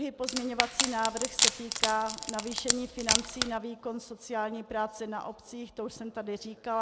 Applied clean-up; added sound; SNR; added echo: none; Wood; -4 dB; none.